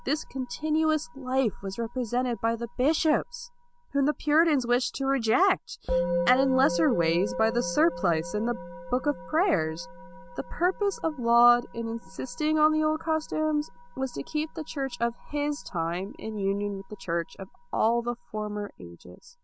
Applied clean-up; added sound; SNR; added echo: none; Musical instrument; 11 dB; none.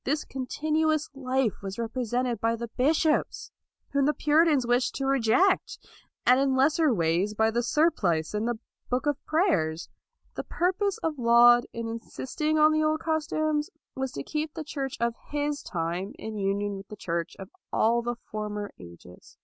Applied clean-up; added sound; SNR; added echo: none; none; none; none.